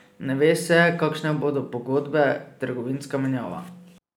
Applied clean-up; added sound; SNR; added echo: none; none; none; none.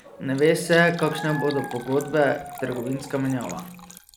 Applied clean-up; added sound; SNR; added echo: none; Liquid + Dog; 14 dB; none.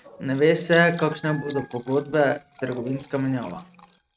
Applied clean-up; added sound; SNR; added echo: neural mask model RNNoise.